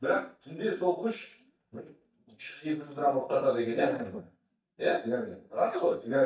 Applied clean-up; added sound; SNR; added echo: neural mask model DeepFilterNet 3.